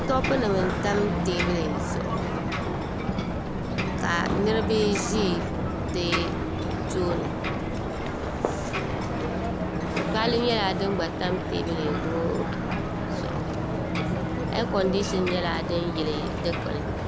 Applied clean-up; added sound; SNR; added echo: none; Ocean; -2 dB; none.